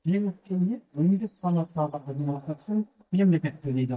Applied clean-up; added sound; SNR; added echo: neural mask model DeepFilterNet 3.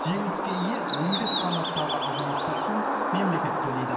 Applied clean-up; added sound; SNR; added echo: none; Bird; -3 dB; reverberation time 1.1 s.